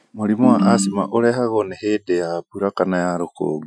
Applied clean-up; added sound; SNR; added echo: classical method Wiener filter.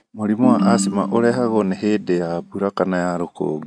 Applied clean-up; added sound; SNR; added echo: neural mask model RNNoise.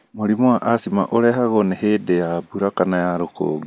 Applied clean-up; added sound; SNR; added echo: none; none; none; none.